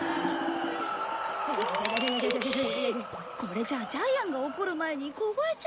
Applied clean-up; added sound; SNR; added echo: none; none; none; none.